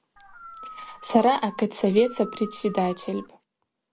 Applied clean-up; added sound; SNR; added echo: none; Dog; 17 dB; none.